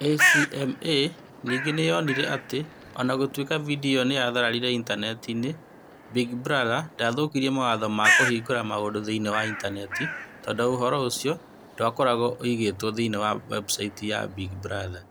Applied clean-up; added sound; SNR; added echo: none; Bird; 5 dB; none.